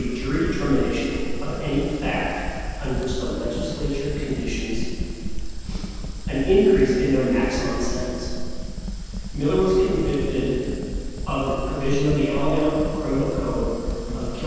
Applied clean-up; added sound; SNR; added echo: none; Fire; 4 dB; reverberation time 2.1 s.